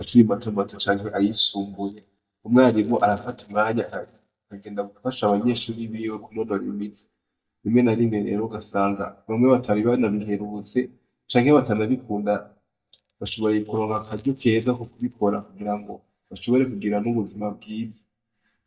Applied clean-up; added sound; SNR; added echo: neural mask model DeepFilterNet 3.